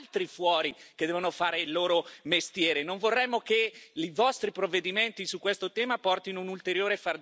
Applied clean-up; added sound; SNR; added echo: none; none; none; none.